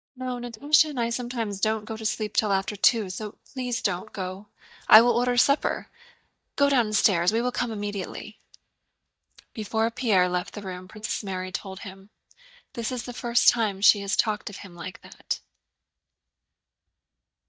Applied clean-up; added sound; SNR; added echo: neural mask model DeepFilterNet 3.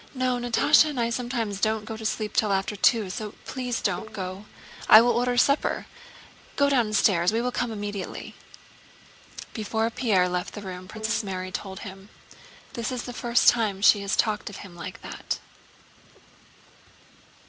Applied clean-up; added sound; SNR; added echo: none; Bowed string instrument; 18 dB; none.